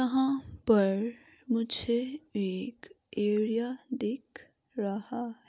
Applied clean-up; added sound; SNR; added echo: none; none; none; none.